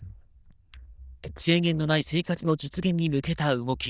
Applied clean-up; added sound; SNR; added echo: neural diffusion model UNIVERSE++.